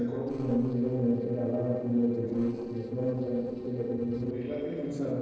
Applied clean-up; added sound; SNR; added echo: neural separator model SepFormer DNS4.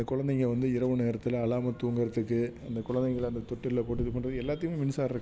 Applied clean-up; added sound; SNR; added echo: none; none; none; none.